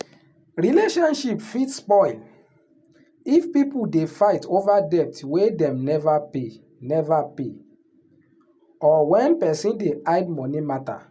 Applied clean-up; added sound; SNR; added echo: none; none; none; none.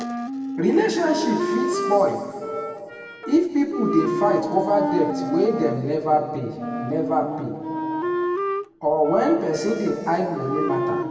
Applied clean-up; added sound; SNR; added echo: none; Wind instrument, woodwind instrument; 5 dB; reverberation time 2.1 s.